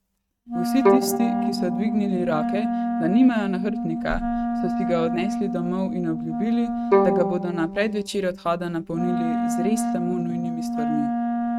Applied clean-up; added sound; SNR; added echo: neural mask model RNNoise.